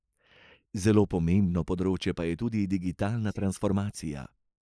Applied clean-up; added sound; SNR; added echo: neural mask model Resemble Enhance denoiser.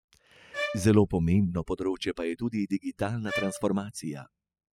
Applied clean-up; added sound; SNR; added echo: classical method spectral subtraction.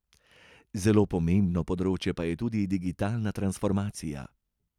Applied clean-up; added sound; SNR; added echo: none; none; none; none.